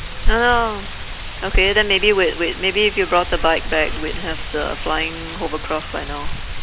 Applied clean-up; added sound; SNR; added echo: none; Wind; 3 dB; none.